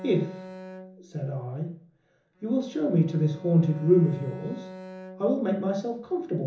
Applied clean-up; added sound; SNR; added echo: none; Bowed string instrument; 17 dB; reverberation time 0.7 s.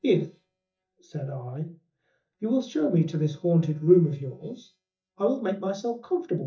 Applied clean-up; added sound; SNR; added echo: neural mask model DeepFilterNet 3.